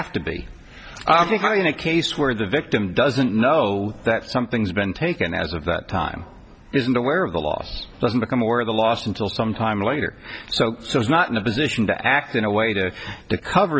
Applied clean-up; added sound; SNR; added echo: none; none; none; none.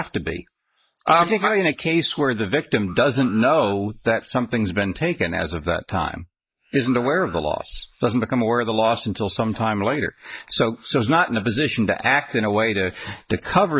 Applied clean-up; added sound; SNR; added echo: neural mask model Resemble Enhance denoiser.